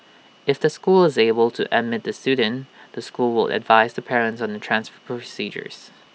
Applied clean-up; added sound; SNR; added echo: none; none; none; none.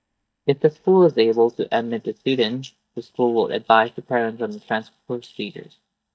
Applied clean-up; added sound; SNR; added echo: neural mask model DeepFilterNet 3.